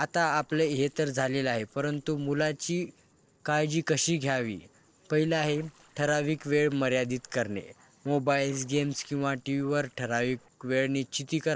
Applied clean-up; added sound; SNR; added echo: neural separator model SepFormer DNS4.